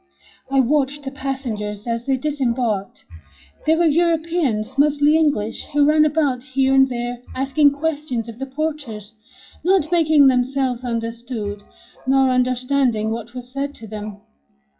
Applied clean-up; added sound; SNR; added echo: classical method WPE with log-MMSE.